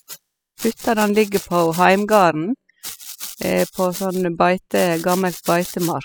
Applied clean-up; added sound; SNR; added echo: classical method spectral subtraction.